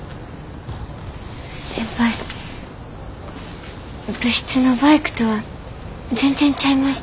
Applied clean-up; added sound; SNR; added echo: none; none; none; none.